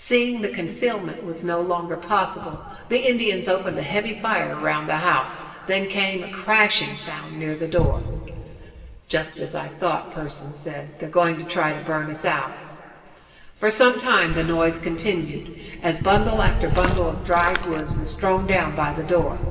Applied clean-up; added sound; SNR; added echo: none; Walk, footsteps; 6 dB; reverberation time 2.5 s.